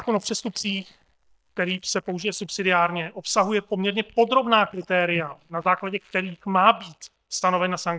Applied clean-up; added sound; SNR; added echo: neural mask model DeepFilterNet 3.